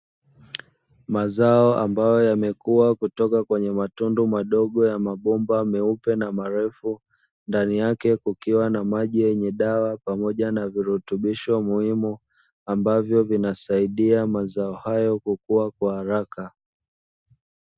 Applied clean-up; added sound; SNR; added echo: none; none; none; none.